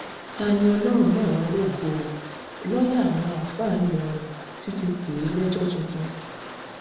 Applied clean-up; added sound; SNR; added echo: none; Rain; 13 dB; reverberation time 0.7 s.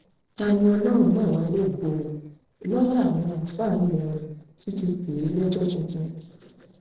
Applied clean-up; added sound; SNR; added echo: neural separator model SepFormer DNS4.